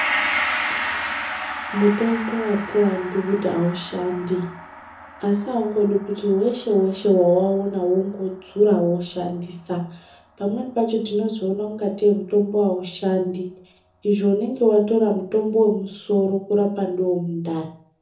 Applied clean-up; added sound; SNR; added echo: none; Gong; 11 dB; reverberation time 0.6 s.